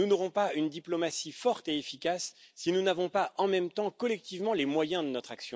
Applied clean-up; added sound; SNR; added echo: none; none; none; none.